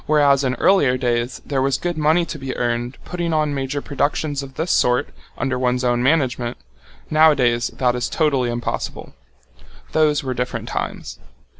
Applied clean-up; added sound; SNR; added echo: none; none; none; none.